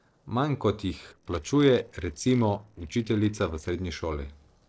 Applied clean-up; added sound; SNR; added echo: neural separator model SepFormer DNS4.